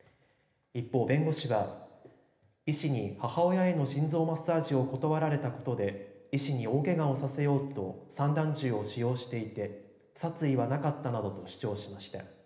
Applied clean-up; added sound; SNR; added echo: none; none; none; reverberation time 1.1 s.